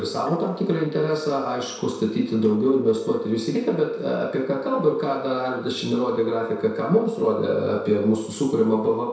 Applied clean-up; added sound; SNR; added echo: neural separator model SepFormer DNS4.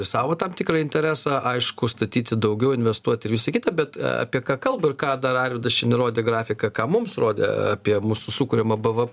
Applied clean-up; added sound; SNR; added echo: none; none; none; none.